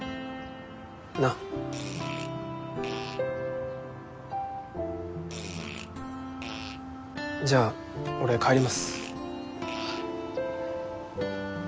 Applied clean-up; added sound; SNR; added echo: none; Fart; 13 dB; none.